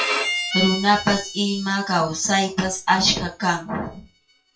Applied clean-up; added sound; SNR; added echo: classical method WPE with log-MMSE.